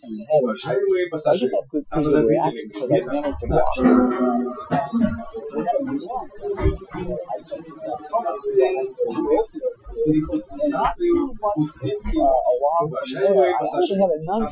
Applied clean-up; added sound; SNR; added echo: classical method Wiener filter.